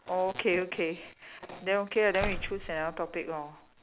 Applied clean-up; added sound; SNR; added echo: none; Slam; 12 dB; none.